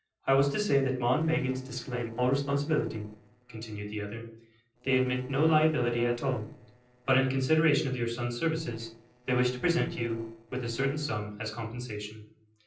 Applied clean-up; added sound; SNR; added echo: neural separator model SepFormer DNS4.